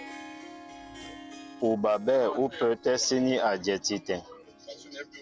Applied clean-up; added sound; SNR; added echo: neural separator model SepFormer DNS4.